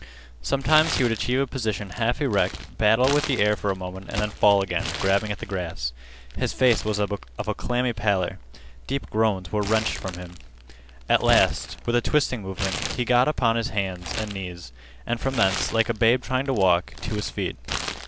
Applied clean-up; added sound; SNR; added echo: none; Crumpling, crinkling; 11 dB; none.